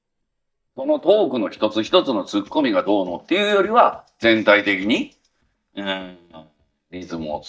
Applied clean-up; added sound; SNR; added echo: neural mask model DeepFilterNet 3.